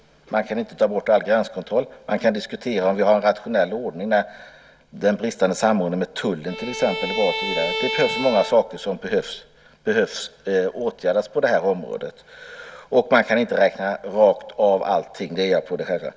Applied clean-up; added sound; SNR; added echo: none; Bowed string instrument; 7 dB; none.